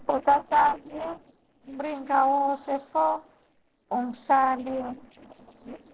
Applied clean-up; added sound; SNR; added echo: neural separator model SepFormer DNS4.